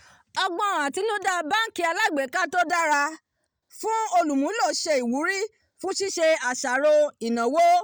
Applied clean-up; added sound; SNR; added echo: none; none; none; none.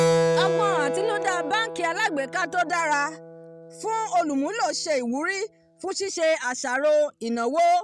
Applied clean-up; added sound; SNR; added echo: none; Keyboard (musical); 4 dB; none.